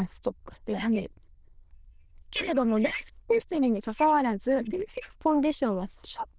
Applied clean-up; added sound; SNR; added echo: neural diffusion model UNIVERSE++.